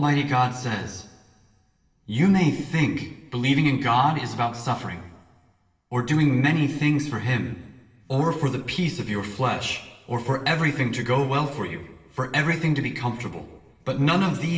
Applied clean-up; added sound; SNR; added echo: none; none; none; reverberation time 0.8 s.